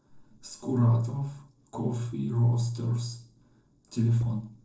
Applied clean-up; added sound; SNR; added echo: neural separator model SepFormer DNS4.